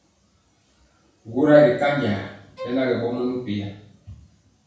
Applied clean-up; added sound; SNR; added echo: none; Bowed string instrument; 19 dB; reverberation time 0.6 s.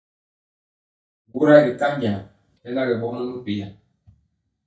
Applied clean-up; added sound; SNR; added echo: neural mask model DeepFilterNet 3.